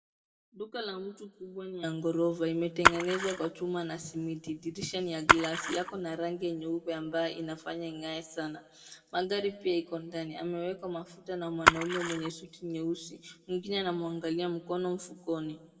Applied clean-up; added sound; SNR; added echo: none; Splash, splatter; -4 dB; reverberation time 0.9 s.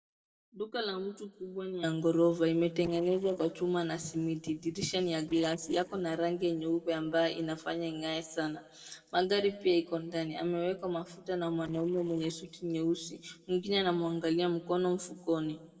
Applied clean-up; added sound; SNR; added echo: neural separator model SepFormer DNS4.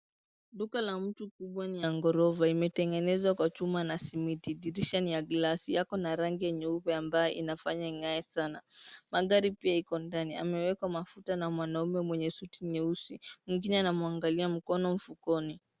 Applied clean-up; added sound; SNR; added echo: none; none; none; none.